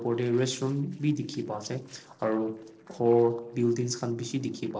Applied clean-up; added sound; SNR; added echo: neural separator model SepFormer DNS4.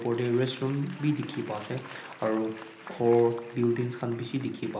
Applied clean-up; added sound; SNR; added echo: none; Applause / Crowd; 18 dB; reverberation time 0.8 s.